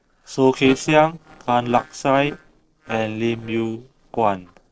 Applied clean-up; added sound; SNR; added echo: neural separator model SepFormer DNS4.